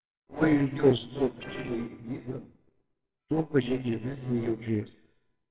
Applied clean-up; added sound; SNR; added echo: neural separator model SepFormer WHAMR!.